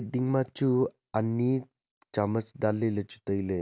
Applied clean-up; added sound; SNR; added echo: none; none; none; none.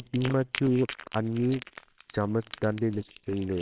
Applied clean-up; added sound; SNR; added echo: neural separator model SepFormer WHAMR!.